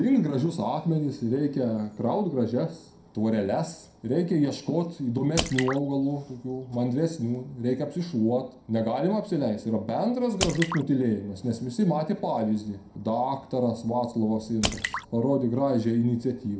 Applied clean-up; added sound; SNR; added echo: none; Drip / Splash, splatter; 9 dB; reverberation time 0.4 s.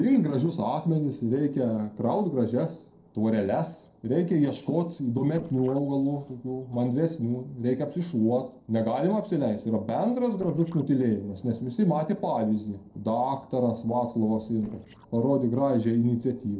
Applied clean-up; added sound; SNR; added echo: neural separator model SepFormer DNS4.